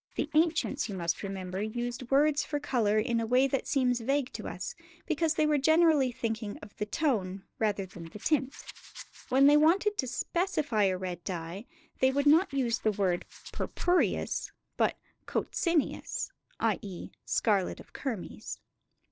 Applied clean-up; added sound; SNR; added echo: neural separator model SepFormer DNS4.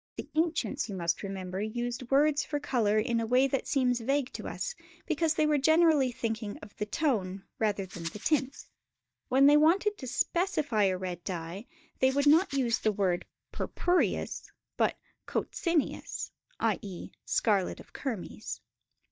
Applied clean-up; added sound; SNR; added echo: neural mask model DeepFilterNet 3.